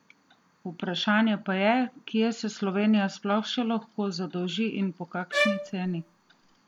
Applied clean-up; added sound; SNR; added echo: none; Bowed string instrument; 3 dB; none.